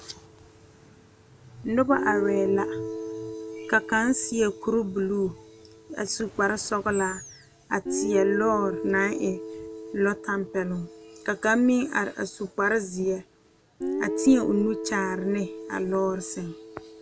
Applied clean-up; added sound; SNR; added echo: none; Guitar + Animal; 8 dB; none.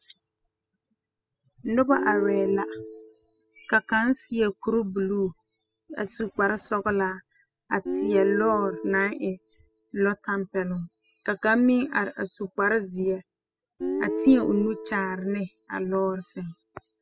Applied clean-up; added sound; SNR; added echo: classical method spectral subtraction.